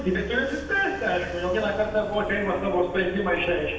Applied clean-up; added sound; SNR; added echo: none; Truck; 13 dB; reverberation time 0.9 s.